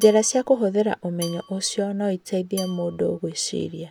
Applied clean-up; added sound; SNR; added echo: none; Dishes, pots, and pans / Glass / Bell; 19 dB; none.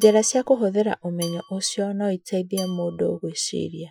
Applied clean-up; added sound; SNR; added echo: classical method Wiener filter.